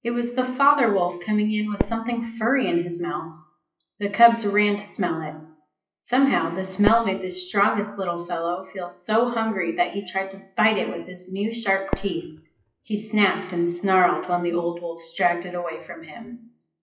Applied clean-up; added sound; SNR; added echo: classical method WPE with log-MMSE.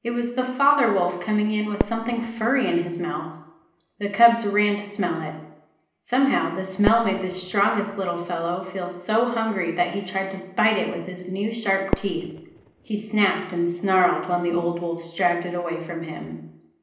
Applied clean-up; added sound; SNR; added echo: none; Fireworks; 14 dB; reverberation time 0.8 s.